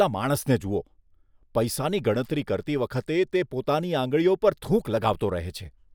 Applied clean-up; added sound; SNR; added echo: none; none; none; none.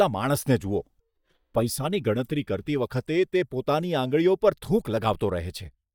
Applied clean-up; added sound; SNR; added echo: neural mask model DeepFilterNet 3.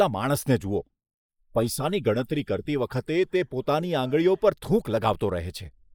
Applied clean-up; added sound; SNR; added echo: neural mask model Resemble Enhance denoiser.